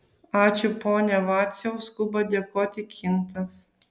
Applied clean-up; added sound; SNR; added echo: none; none; none; none.